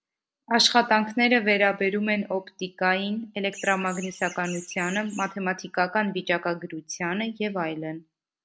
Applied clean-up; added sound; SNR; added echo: none; Chirp, tweet; 16 dB; none.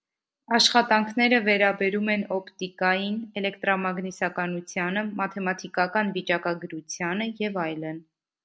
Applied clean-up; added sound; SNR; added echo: none; none; none; none.